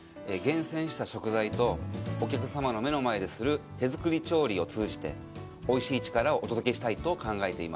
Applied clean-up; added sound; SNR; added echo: none; Wind instrument, woodwind instrument; 15 dB; none.